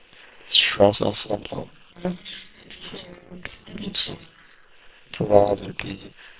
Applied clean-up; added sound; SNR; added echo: neural separator model SepFormer WHAM!.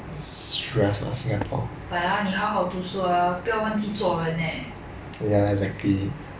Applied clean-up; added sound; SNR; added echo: none; Walk, footsteps; 14 dB; none.